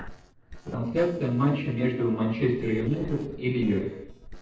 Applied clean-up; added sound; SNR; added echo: neural separator model SepFormer DNS4.